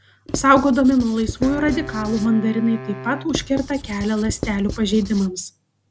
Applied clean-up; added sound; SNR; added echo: none; Wind instrument, woodwind instrument + Writing; 10 dB; none.